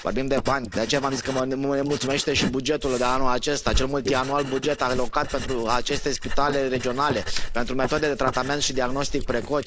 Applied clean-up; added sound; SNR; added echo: neural mask model Resemble Enhance denoiser.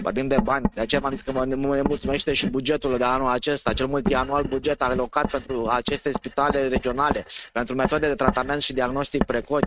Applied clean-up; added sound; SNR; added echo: neural mask model RNNoise.